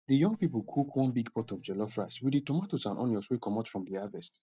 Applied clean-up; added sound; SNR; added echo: neural mask model DeepFilterNet 3.